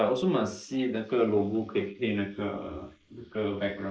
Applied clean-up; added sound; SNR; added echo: neural mask model Resemble Enhance denoiser.